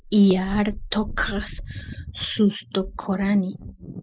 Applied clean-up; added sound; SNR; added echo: neural mask model Resemble Enhance denoiser.